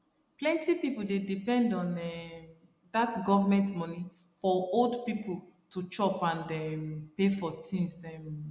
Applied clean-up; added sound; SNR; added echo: none; none; none; none.